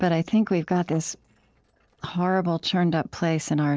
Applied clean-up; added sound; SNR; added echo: neural separator model SepFormer DNS4.